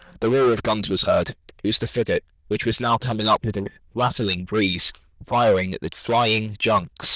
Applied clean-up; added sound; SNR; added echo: neural diffusion model UNIVERSE++.